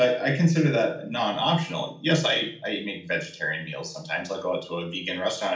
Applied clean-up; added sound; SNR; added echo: none; none; none; reverberation time 0.4 s.